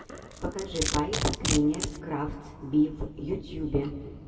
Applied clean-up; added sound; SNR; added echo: none; Domestic sounds, home sounds; 6 dB; reverberation time 1.7 s.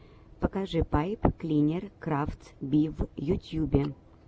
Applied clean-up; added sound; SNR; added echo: none; none; none; none.